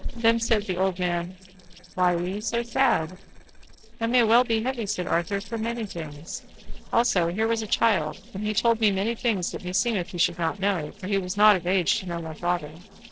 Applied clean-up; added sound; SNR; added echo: neural separator model SepFormer DNS4.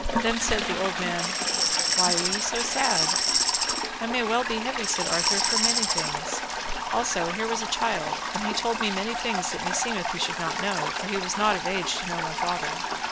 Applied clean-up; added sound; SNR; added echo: none; Toilet flush + Tambourine; -3 dB; none.